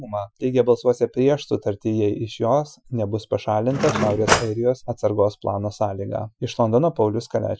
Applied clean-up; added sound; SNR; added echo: classical method Wiener filter.